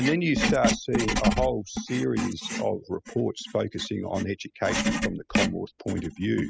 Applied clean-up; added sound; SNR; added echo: classical method spectral subtraction.